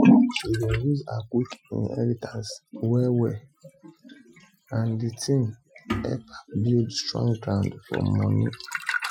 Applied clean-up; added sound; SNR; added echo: classical method Wiener filter.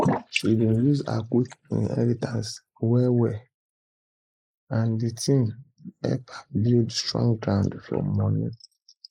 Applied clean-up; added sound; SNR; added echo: neural mask model Resemble Enhance denoiser.